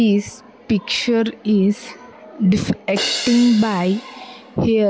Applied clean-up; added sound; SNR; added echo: none; Crash cymbal; 9 dB; none.